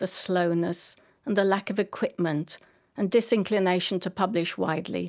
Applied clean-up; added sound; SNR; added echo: none; none; none; none.